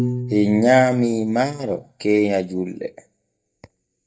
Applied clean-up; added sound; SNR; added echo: neural mask model DeepFilterNet 3.